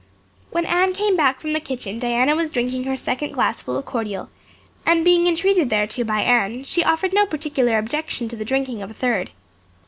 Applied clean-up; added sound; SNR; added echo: none; none; none; none.